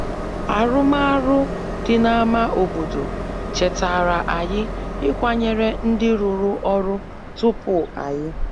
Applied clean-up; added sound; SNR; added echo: none; Train; 7 dB; none.